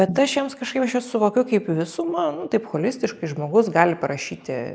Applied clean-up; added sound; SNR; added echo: neural mask model Resemble Enhance denoiser.